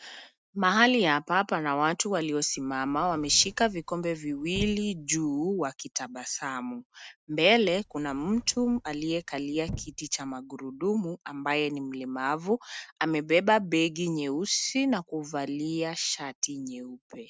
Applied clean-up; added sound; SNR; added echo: neural mask model RNNoise.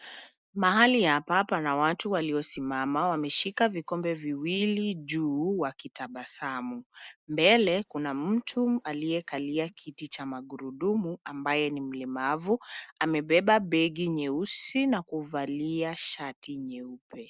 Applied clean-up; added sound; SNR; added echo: neural mask model Resemble Enhance denoiser.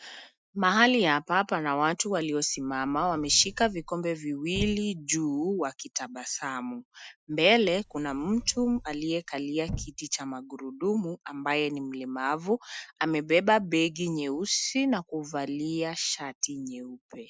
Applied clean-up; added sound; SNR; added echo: classical method Wiener filter.